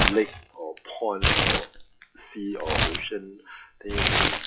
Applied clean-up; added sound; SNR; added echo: classical method WPE with log-MMSE.